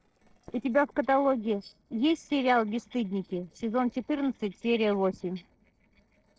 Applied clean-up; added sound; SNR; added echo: neural separator model SepFormer DNS4.